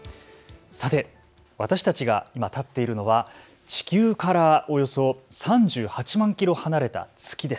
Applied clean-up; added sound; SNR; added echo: none; none; none; none.